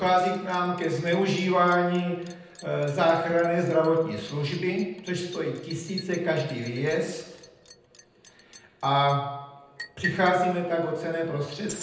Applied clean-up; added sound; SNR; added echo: none; Liquid; 18 dB; reverberation time 0.9 s.